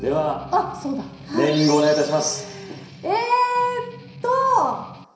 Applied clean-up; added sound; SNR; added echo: none; Strum; 20 dB; reverberation time 0.7 s.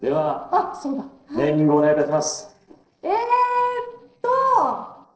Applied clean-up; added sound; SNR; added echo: neural separator model SepFormer DNS4.